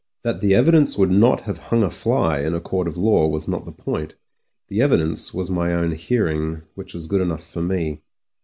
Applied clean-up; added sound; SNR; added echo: none; none; none; none.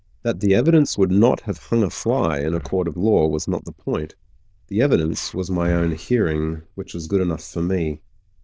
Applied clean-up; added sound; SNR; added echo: neural diffusion model UNIVERSE++.